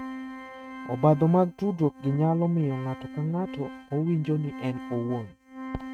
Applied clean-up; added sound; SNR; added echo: neural mask model RNNoise.